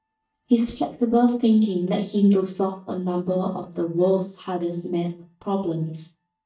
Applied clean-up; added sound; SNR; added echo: neural mask model DeepFilterNet 3.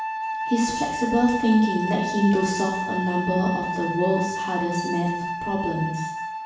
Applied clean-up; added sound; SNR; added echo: none; Wind instrument, woodwind instrument; 5 dB; reverberation time 0.7 s.